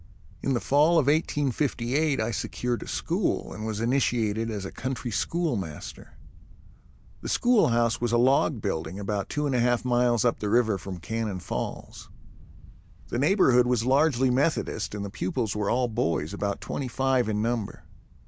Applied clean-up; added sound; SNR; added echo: none; Wind; 19 dB; none.